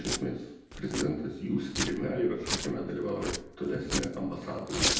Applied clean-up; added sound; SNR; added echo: none; Domestic sounds, home sounds; 3 dB; reverberation time 0.8 s.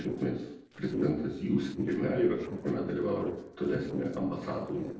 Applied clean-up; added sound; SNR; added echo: neural separator model SepFormer DNS4.